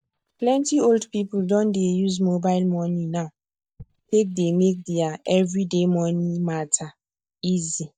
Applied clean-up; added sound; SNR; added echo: neural mask model DeepFilterNet 3.